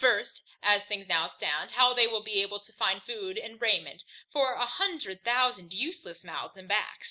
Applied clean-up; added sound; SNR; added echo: none; none; none; none.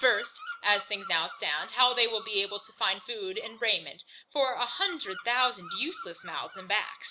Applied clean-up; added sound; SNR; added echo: none; Bird vocalization, bird call, bird song; 15 dB; none.